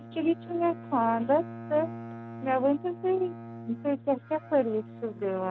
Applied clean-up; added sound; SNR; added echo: none; Bowed string instrument; 14 dB; none.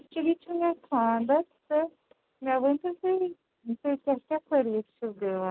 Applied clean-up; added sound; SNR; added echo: none; none; none; none.